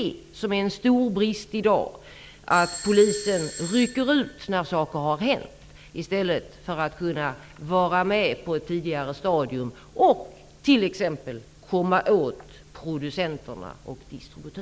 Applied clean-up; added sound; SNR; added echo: none; Bell / Doorbell; 13 dB; none.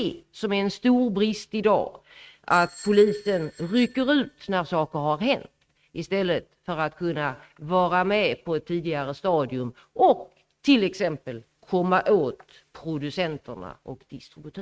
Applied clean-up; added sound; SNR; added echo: neural mask model RNNoise.